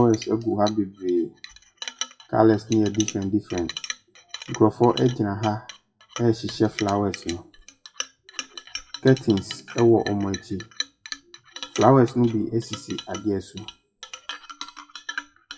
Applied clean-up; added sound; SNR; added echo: classical method WPE with log-MMSE.